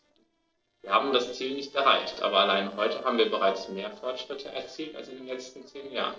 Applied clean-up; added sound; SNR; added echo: neural separator model SepFormer DNS4.